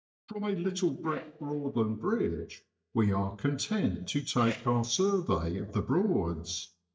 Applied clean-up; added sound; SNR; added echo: neural mask model DeepFilterNet 3.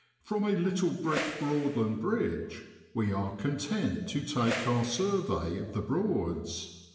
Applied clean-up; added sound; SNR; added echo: none; Whoosh, swoosh, swish; 9 dB; reverberation time 1.3 s.